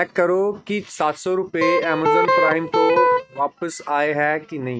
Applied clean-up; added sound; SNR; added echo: neural mask model RNNoise.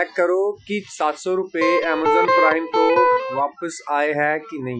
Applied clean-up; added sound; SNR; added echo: classical method Wiener filter.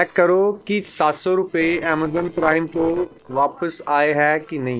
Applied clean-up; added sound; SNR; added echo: neural separator model SepFormer DNS4.